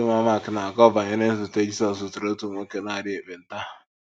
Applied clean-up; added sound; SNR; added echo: none; none; none; none.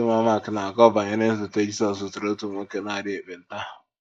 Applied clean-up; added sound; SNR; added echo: neural mask model Resemble Enhance denoiser.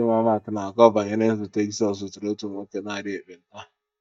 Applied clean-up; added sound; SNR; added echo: neural mask model DeepFilterNet 3.